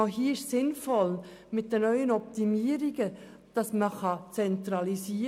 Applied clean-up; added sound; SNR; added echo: none; none; none; none.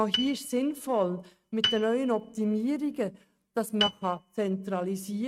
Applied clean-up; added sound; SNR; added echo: neural mask model RNNoise.